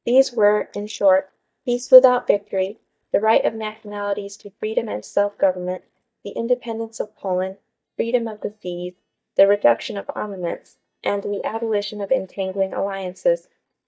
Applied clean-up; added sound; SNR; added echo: neural mask model DeepFilterNet 3.